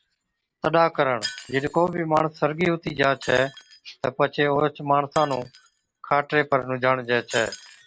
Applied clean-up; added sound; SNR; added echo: none; Shatter; 19 dB; none.